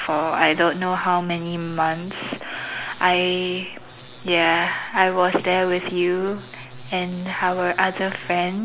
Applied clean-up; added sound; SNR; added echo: none; none; none; none.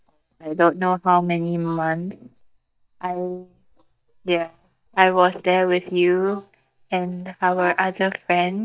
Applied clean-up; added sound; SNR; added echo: neural mask model DeepFilterNet 3.